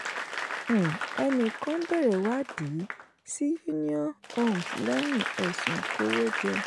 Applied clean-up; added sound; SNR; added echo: none; Applause / Crowd; 6 dB; none.